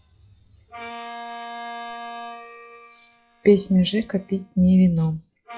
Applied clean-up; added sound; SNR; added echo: classical method log-MMSE.